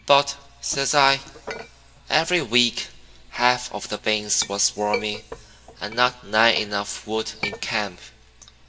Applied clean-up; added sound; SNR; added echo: none; Chink, clink; 15 dB; reverberation time 1.9 s.